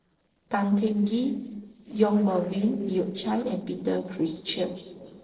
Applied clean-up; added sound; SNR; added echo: neural separator model SepFormer DNS4.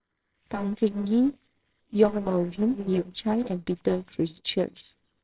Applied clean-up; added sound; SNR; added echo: neural separator model SepFormer WHAMR!.